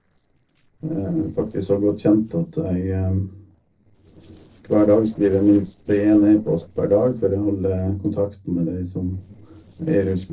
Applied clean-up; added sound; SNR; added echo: neural separator model SepFormer DNS4.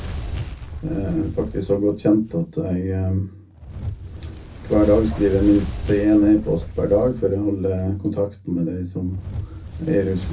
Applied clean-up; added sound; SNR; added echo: none; Fire; 10 dB; reverberation time 0.3 s.